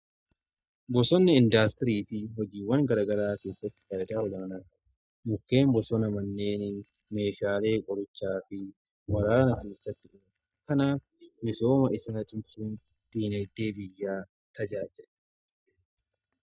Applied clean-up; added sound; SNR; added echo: neural mask model DeepFilterNet 3.